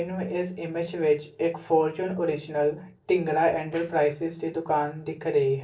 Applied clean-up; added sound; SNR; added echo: neural separator model SepFormer DNS4.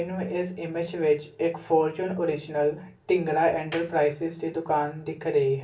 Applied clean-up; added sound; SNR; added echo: none; Clapping; 19 dB; reverberation time 0.3 s.